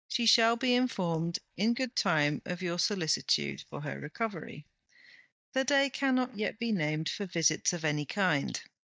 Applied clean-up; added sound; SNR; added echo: neural mask model DeepFilterNet 3.